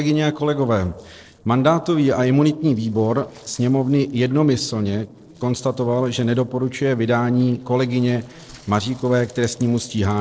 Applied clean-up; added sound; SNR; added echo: neural separator model SepFormer DNS4.